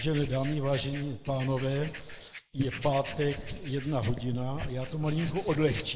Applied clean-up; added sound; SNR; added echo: neural mask model Resemble Enhance denoiser.